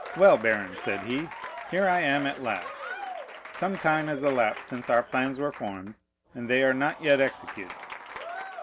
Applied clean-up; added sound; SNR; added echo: none; Applause / Crowd; 13 dB; none.